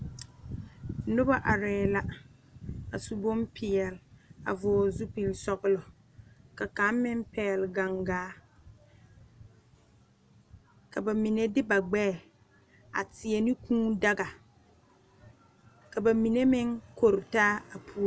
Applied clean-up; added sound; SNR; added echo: none; none; none; none.